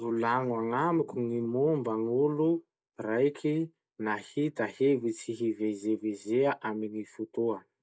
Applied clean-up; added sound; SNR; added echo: none; none; none; none.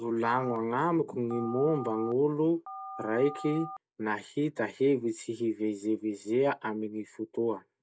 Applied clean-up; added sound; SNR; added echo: none; Telephone; 13 dB; none.